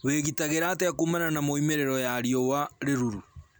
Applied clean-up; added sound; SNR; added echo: none; none; none; none.